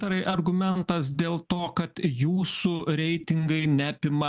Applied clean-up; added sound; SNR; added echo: none; none; none; none.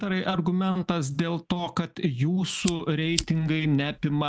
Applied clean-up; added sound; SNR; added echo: none; Fire; 11 dB; none.